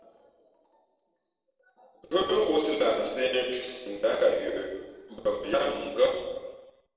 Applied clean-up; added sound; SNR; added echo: none; none; none; reverberation time 1.2 s.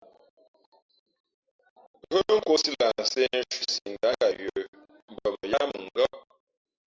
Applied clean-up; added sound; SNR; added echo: none; none; none; none.